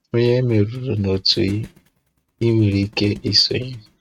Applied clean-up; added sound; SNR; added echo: neural mask model RNNoise.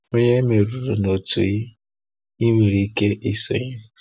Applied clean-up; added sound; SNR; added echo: none; none; none; none.